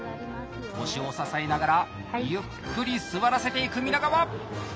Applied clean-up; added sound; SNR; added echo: none; none; none; none.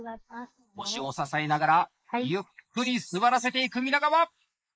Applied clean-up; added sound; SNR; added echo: neural mask model Resemble Enhance denoiser.